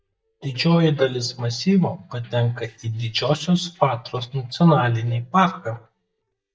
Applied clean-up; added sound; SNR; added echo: neural mask model DeepFilterNet 3.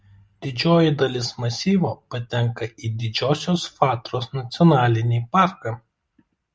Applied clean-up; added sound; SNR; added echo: none; none; none; none.